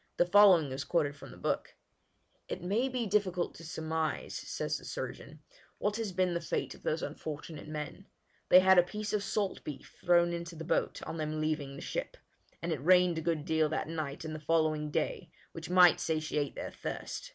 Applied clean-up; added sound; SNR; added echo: none; none; none; none.